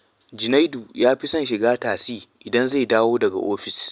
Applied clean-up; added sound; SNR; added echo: none; none; none; none.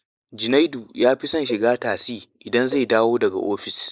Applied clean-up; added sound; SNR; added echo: neural mask model Resemble Enhance denoiser.